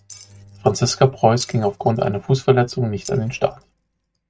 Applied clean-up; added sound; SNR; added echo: neural mask model RNNoise.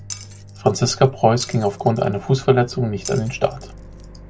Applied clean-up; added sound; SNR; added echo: none; Microwave oven + Glass; 17 dB; none.